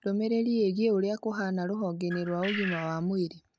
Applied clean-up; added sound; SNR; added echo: none; Bird; 9 dB; none.